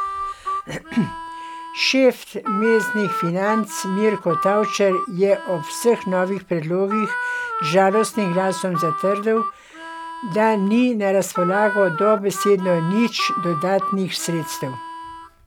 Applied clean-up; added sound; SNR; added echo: none; Harmonica; 7 dB; none.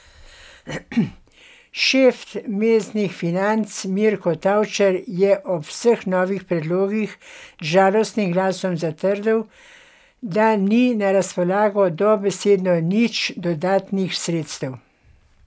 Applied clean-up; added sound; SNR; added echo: none; none; none; none.